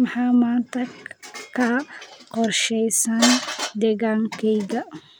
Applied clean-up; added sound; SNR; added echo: none; none; none; none.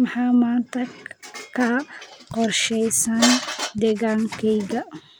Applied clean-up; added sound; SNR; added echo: none; Writing; 20 dB; none.